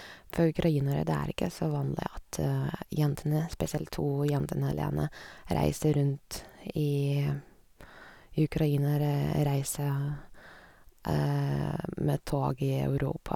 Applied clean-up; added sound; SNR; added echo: none; none; none; none.